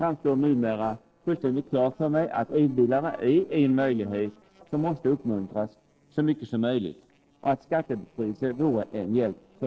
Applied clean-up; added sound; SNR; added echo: neural separator model SepFormer DNS4.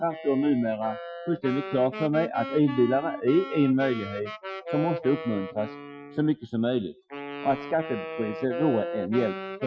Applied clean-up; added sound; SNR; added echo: classical method Wiener filter.